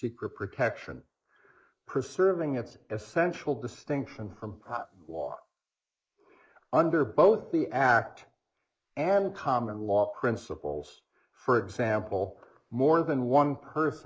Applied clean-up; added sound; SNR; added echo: neural mask model Resemble Enhance denoiser.